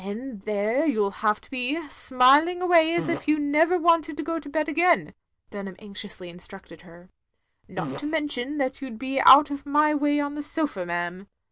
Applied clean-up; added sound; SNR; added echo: none; Fart; 10 dB; none.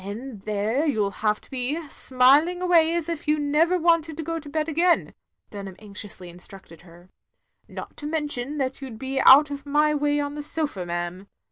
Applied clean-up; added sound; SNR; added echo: none; none; none; none.